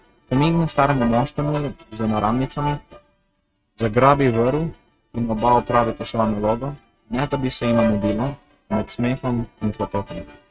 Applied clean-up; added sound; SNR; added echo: neural mask model RNNoise.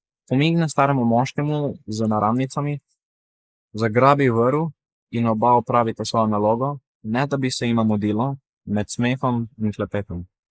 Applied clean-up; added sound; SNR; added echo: neural mask model Resemble Enhance denoiser.